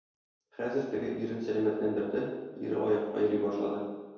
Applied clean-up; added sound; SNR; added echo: none; none; none; reverberation time 1.2 s.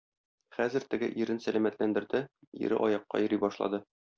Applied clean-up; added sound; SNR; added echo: none; none; none; none.